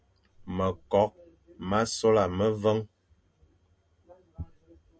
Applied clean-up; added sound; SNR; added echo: none; none; none; none.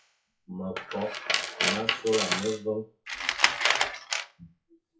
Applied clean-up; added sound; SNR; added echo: classical method WPE with log-MMSE.